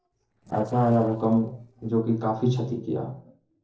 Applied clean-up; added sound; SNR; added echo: neural separator model SepFormer DNS4.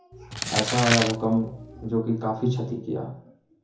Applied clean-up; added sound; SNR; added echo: none; Crumpling, crinkling; 3 dB; reverberation time 0.7 s.